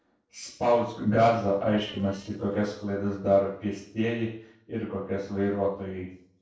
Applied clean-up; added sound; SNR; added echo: neural separator model SepFormer DNS4.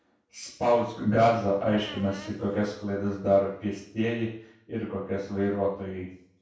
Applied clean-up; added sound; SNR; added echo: none; Squeak; 17 dB; reverberation time 0.6 s.